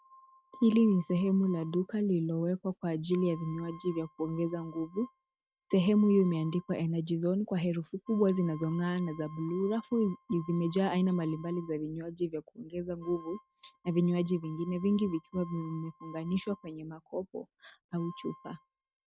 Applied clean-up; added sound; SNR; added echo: neural mask model RNNoise.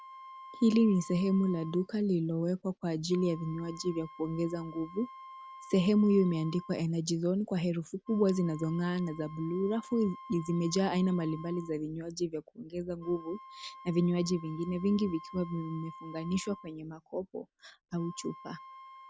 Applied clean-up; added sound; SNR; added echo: none; Wind instrument, woodwind instrument; 19 dB; none.